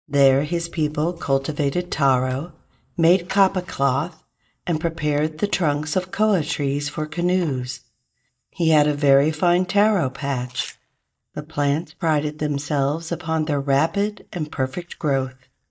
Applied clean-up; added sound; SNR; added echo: neural mask model DeepFilterNet 3.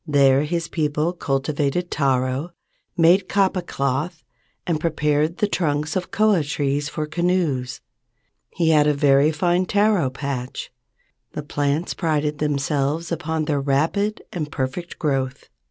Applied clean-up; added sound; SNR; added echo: none; none; none; none.